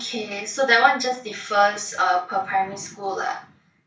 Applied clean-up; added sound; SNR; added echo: none; none; none; reverberation time 0.3 s.